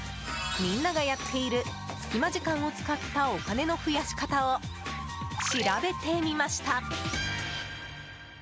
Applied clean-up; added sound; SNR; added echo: none; none; none; none.